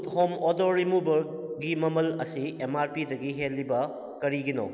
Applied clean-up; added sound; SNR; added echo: none; none; none; none.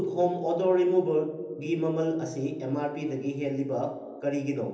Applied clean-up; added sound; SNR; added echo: none; none; none; reverberation time 0.7 s.